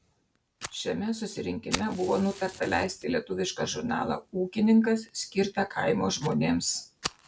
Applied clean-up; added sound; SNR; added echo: none; Fire; 16 dB; none.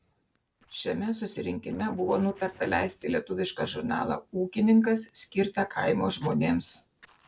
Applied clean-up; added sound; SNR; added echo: neural separator model SepFormer DNS4.